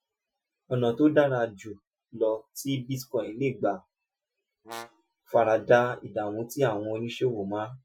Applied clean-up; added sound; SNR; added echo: classical method Wiener filter.